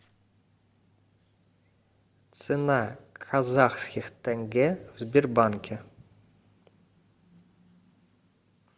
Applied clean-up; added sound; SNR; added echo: none; none; none; none.